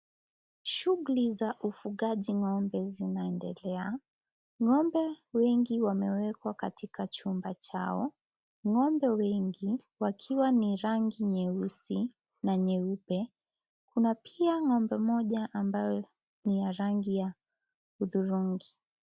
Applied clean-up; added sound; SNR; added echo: none; none; none; none.